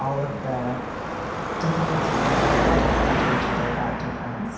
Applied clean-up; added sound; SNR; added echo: none; Car passing by / Traffic noise, roadway noise / Engine; -5 dB; reverberation time 0.7 s.